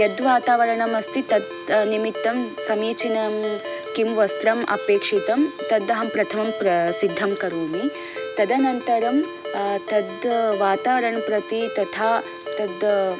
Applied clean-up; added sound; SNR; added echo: none; Ringtone; 10 dB; none.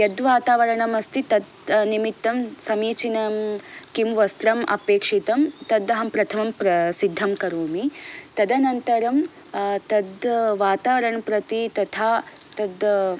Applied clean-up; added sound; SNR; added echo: none; none; none; none.